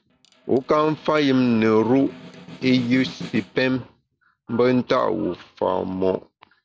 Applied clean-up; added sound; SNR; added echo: none; Snare drum; 17 dB; none.